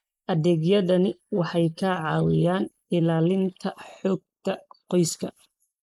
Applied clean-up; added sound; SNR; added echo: neural mask model Resemble Enhance denoiser.